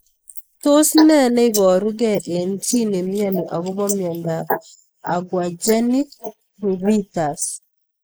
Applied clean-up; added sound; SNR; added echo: neural mask model Resemble Enhance denoiser.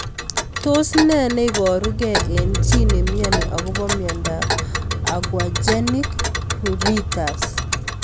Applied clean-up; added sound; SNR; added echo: none; Engine / Car + Tick; -1 dB; none.